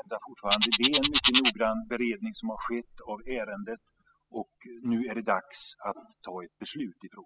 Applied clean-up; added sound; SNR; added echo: classical method spectral subtraction.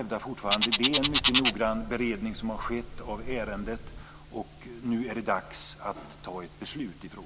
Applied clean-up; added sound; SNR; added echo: none; Bird; -2 dB; none.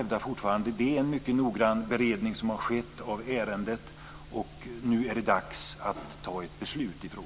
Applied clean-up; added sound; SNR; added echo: none; none; none; none.